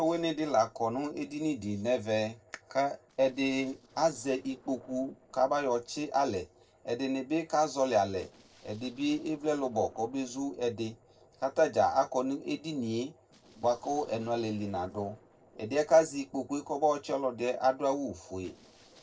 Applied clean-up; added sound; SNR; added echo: neural separator model SepFormer DNS4.